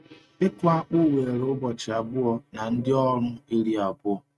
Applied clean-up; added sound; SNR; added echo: neural mask model RNNoise.